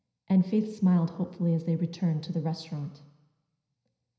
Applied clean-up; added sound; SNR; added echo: none; none; none; reverberation time 0.9 s.